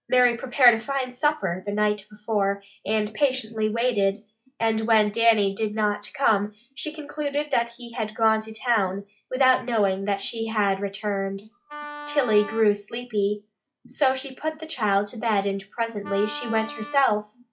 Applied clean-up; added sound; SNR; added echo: classical method log-MMSE.